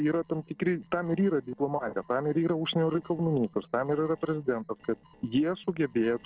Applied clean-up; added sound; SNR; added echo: neural separator model SepFormer DNS4.